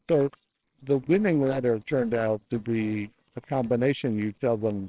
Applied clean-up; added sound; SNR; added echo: neural separator model SepFormer WHAMR!.